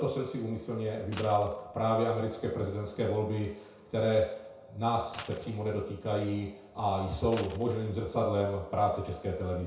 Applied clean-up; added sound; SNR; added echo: none; Coin (dropping); 17 dB; reverberation time 0.5 s.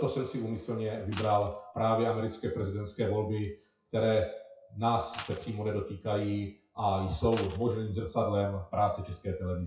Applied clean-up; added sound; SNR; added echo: classical method WPE with log-MMSE.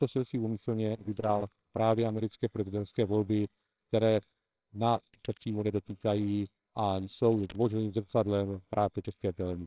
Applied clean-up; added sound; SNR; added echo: neural separator model SepFormer WHAMR!.